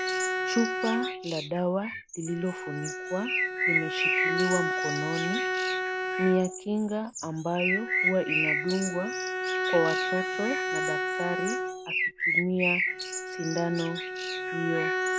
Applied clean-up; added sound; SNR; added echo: none; Bowed string instrument + Bird; -2 dB; none.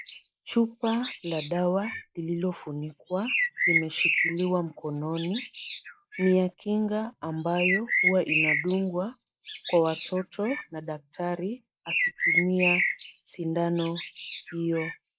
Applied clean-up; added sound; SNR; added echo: neural mask model Resemble Enhance denoiser.